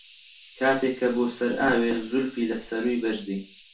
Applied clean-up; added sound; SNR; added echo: none; Hiss; 18 dB; reverberation time 0.3 s.